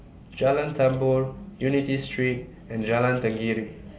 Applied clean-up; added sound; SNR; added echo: none; none; none; none.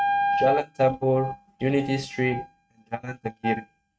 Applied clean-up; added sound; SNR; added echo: neural mask model RNNoise.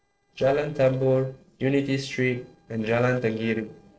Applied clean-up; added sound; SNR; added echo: neural separator model SepFormer DNS4.